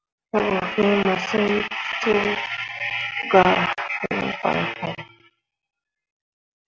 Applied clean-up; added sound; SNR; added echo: none; none; none; none.